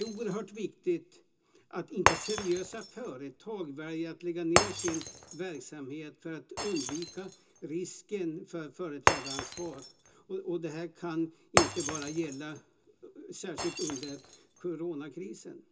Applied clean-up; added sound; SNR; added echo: none; Shatter; -1 dB; reverberation time 0.2 s.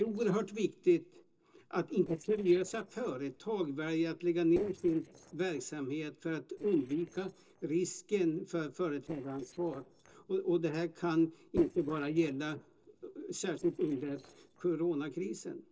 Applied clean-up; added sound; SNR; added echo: neural separator model SepFormer DNS4.